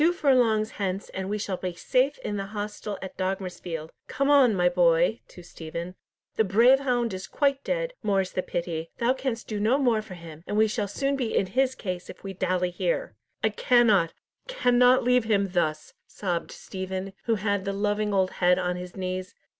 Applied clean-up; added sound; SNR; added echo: none; none; none; none.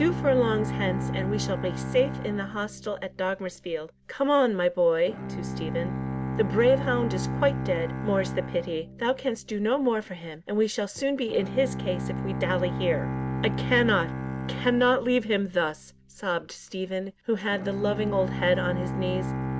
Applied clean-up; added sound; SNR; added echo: none; Bowed string instrument; 6 dB; none.